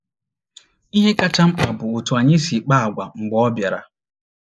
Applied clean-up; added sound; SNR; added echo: neural mask model Resemble Enhance denoiser.